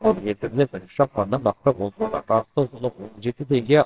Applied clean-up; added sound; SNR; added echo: neural separator model SepFormer WHAMR!.